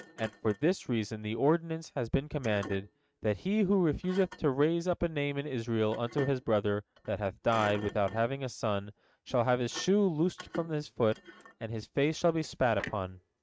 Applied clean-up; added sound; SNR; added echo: neural mask model RNNoise.